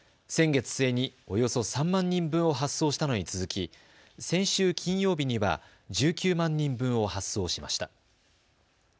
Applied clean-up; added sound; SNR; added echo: none; none; none; none.